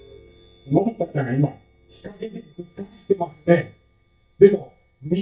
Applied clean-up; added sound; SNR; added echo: neural mask model DeepFilterNet 3.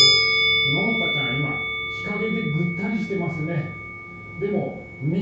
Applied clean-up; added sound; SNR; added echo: none; Musical instrument; -3 dB; reverberation time 0.6 s.